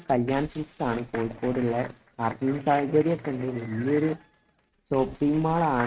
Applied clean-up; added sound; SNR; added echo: neural mask model RNNoise.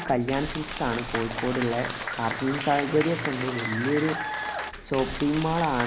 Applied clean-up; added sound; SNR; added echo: none; Applause; 6 dB; none.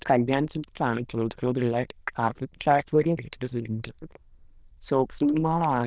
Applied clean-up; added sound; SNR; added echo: neural diffusion model UNIVERSE++.